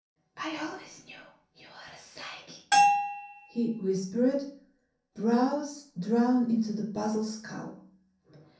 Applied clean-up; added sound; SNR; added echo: none; Bell; -4 dB; reverberation time 0.6 s.